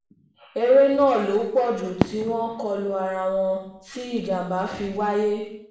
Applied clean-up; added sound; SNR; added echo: none; Fireworks; 11 dB; reverberation time 0.6 s.